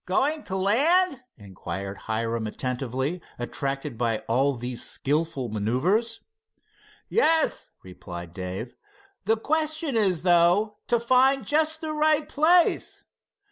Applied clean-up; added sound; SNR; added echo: none; none; none; none.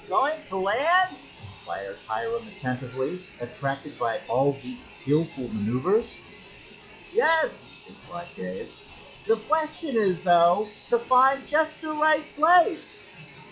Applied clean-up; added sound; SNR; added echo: classical method log-MMSE.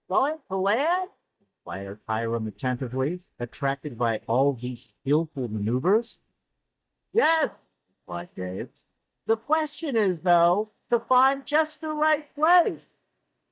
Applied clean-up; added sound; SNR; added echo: neural mask model DeepFilterNet 3.